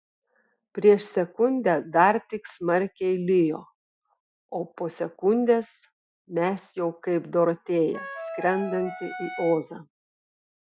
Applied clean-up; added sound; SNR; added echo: classical method Wiener filter.